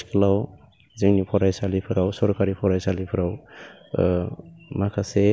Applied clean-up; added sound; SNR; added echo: none; none; none; none.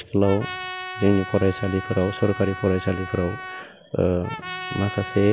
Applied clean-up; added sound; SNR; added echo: none; Trumpet; 11 dB; none.